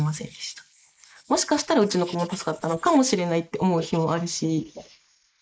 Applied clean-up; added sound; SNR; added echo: neural mask model Resemble Enhance denoiser.